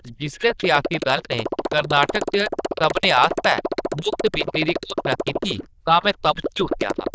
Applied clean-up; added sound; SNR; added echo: neural diffusion model UNIVERSE++.